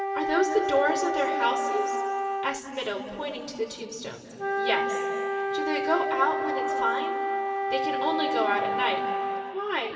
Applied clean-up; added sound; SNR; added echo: none; Wind instrument, woodwind instrument; 0 dB; reverberation time 2.8 s.